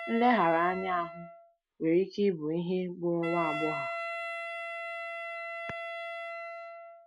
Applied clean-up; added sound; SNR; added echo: none; Wind instrument, woodwind instrument; 7 dB; none.